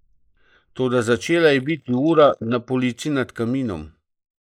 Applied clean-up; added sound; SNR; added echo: neural mask model Resemble Enhance denoiser.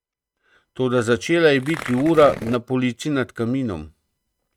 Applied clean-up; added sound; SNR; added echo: neural mask model RNNoise.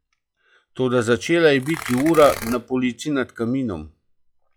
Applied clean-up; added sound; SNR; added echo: classical method log-MMSE.